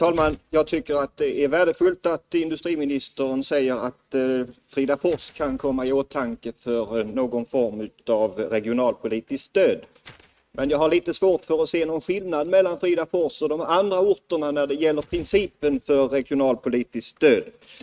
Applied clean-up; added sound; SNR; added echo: neural mask model RNNoise.